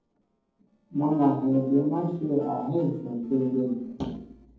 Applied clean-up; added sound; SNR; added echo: neural separator model SepFormer DNS4.